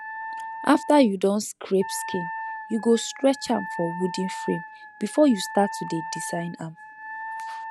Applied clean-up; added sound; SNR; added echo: none; Wind instrument, woodwind instrument; 11 dB; none.